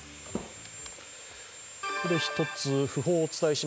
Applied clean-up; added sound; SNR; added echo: none; Sawing; 14 dB; none.